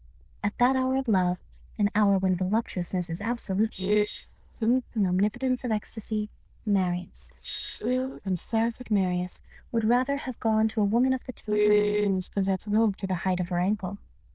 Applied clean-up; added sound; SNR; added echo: neural diffusion model UNIVERSE++.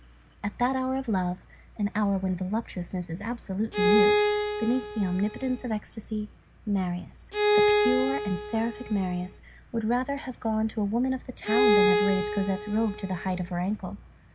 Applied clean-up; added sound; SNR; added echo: none; Bowed string instrument; -2 dB; none.